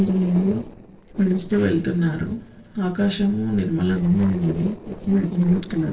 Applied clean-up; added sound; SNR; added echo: neural separator model SepFormer DNS4.